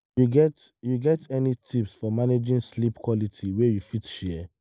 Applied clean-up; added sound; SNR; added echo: neural mask model Resemble Enhance denoiser.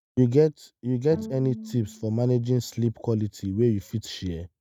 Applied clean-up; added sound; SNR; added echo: neural mask model RNNoise.